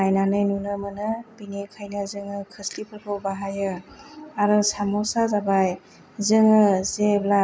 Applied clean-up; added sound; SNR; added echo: none; none; none; none.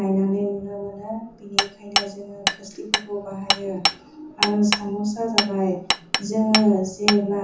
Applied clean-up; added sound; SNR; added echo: none; Hammer; 3 dB; reverberation time 0.6 s.